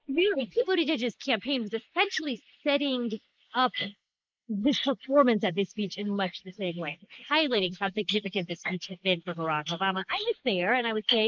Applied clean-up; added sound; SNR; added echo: neural mask model Resemble Enhance denoiser.